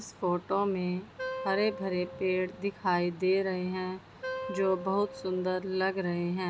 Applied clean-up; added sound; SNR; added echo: none; Wind instrument, woodwind instrument; 11 dB; none.